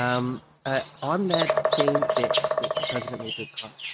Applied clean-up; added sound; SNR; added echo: neural mask model RNNoise.